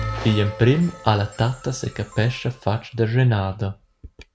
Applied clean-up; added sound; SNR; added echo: none; Bell; 15 dB; none.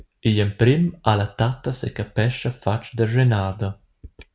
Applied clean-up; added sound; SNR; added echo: none; none; none; none.